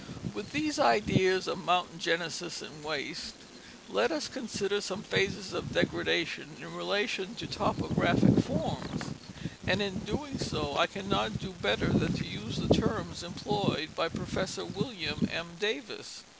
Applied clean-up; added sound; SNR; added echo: none; Bird vocalization, bird call, bird song; 2 dB; none.